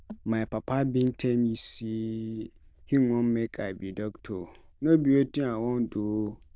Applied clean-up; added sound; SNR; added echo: neural diffusion model UNIVERSE++.